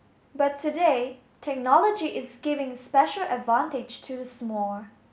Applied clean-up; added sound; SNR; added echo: none; none; none; none.